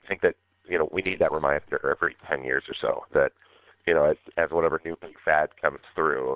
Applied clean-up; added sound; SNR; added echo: neural separator model SepFormer WHAM!.